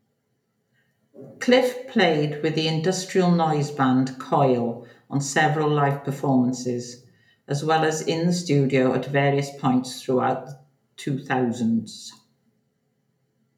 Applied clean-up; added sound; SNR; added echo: none; none; none; reverberation time 0.3 s.